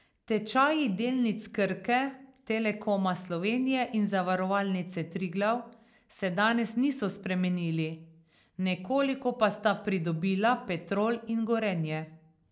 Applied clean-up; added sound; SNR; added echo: none; none; none; none.